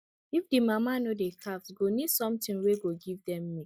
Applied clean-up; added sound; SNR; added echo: neural mask model Resemble Enhance denoiser.